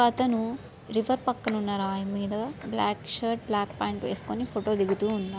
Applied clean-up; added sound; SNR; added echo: none; none; none; none.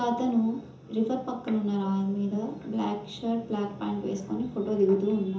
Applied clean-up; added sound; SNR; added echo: none; none; none; reverberation time 0.6 s.